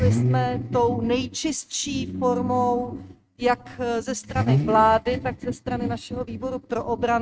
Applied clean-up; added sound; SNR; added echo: neural mask model RNNoise.